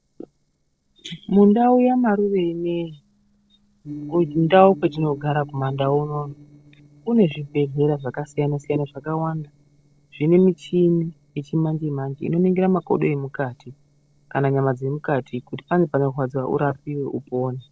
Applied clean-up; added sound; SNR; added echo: neural separator model SepFormer DNS4.